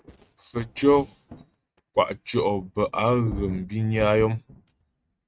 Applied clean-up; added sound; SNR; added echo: neural mask model RNNoise.